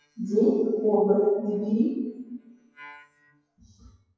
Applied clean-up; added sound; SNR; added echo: classical method WPE with log-MMSE.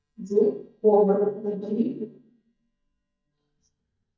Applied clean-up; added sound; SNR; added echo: neural mask model DeepFilterNet 3.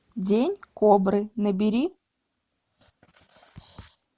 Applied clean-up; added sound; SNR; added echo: none; none; none; none.